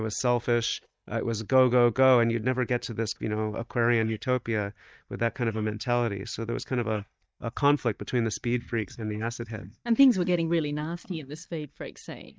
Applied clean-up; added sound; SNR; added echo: neural mask model DeepFilterNet 3.